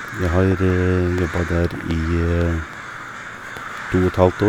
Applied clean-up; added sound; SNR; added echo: none; Crow; 12 dB; none.